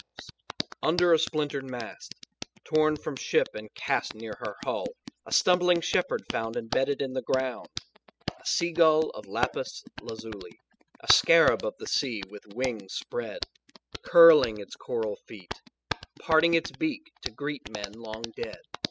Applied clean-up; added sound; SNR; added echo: classical method spectral subtraction.